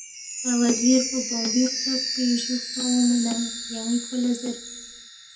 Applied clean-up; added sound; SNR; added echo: none; Chime; 5 dB; reverberation time 0.2 s.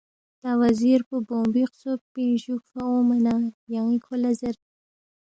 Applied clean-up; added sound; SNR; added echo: none; none; none; none.